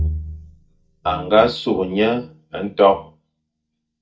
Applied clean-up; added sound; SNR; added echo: neural mask model DeepFilterNet 3.